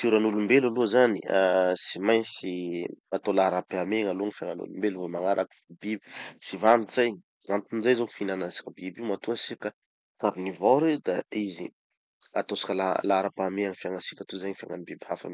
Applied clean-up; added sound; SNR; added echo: none; none; none; none.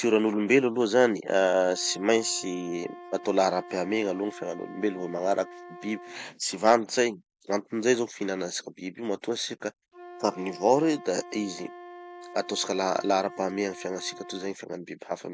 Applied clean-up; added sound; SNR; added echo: none; Wind instrument, woodwind instrument; 19 dB; none.